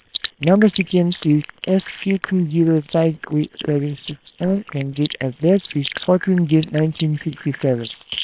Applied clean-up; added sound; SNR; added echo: neural separator model SepFormer WHAM!.